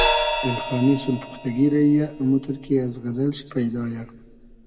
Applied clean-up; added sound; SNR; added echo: none; Crash cymbal; 5 dB; reverberation time 1.6 s.